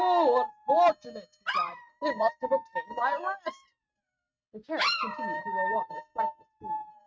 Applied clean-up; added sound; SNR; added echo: neural mask model RNNoise.